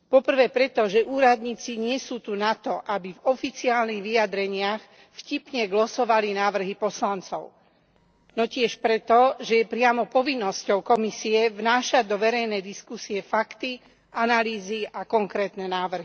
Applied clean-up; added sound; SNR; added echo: neural separator model SepFormer DNS4.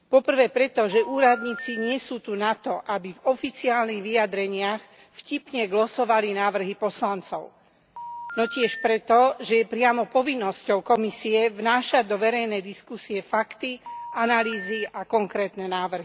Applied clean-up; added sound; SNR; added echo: none; Telephone; 12 dB; none.